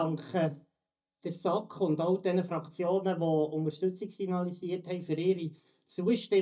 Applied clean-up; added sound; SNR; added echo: neural mask model DeepFilterNet 3.